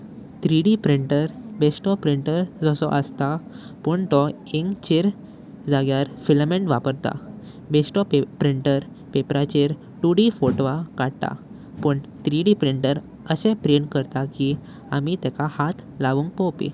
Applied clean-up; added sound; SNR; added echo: none; none; none; none.